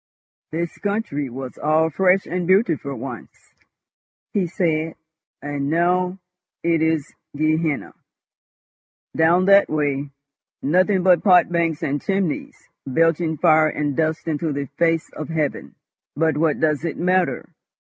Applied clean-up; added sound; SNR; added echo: none; none; none; none.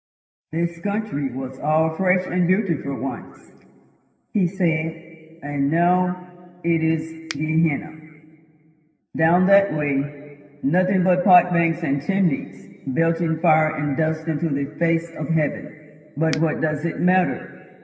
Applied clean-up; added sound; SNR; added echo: none; Finger snapping; 13 dB; reverberation time 2.0 s.